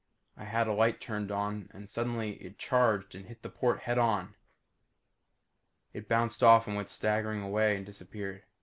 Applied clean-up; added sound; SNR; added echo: none; none; none; none.